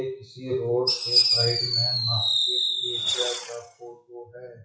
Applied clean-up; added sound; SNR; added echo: classical method WPE with log-MMSE.